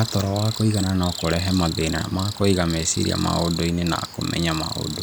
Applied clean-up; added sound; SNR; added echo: none; Cricket; 10 dB; none.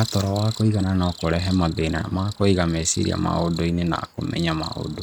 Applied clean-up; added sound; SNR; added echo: neural mask model RNNoise.